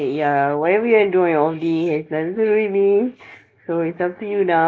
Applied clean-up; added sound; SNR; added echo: neural mask model Resemble Enhance denoiser.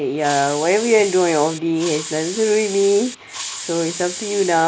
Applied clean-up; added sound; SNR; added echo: none; Hiss; 11 dB; none.